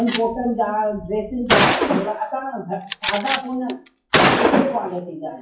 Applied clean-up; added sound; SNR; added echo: classical method WPE with log-MMSE.